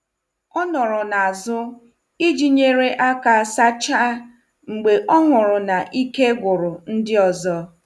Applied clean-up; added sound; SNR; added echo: none; none; none; none.